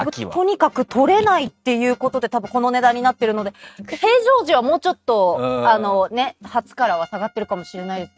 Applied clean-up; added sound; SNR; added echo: neural mask model RNNoise.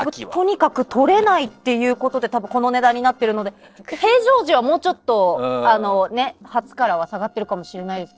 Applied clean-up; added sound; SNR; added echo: neural separator model SepFormer DNS4.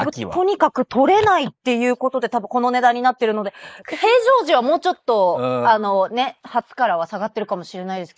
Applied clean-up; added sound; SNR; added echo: neural mask model Resemble Enhance denoiser.